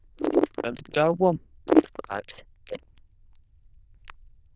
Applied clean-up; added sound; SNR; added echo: neural diffusion model UNIVERSE++.